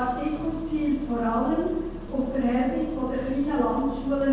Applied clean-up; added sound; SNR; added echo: none; Engine starting; 11 dB; reverberation time 1.3 s.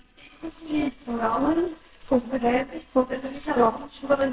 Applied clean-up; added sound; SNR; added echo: neural separator model SepFormer WHAMR!.